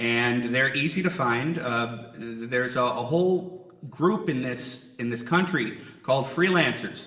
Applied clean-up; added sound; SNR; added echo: none; none; none; reverberation time 1.1 s.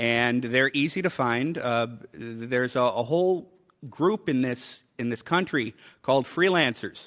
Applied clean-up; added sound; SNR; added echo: none; none; none; none.